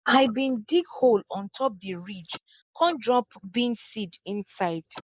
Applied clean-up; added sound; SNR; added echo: neural mask model Resemble Enhance denoiser.